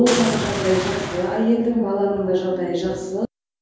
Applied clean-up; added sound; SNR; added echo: none; Boom; 5 dB; none.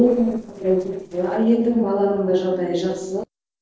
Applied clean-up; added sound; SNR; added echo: neural separator model SepFormer DNS4.